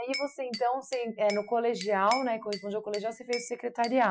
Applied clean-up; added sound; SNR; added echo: classical method Wiener filter.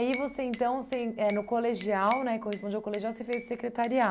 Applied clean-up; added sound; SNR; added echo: none; Glass / Bell; 14 dB; none.